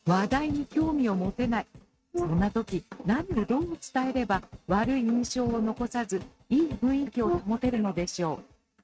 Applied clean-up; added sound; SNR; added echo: neural mask model RNNoise.